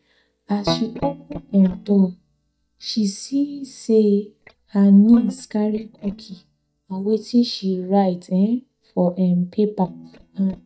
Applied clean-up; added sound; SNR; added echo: neural mask model DeepFilterNet 3.